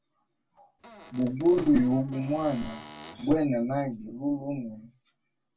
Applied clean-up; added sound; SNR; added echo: none; Squeak / Cupboard open or close; 18 dB; reverberation time 0.1 s.